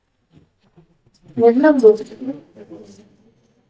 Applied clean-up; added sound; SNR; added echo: neural mask model DeepFilterNet 3.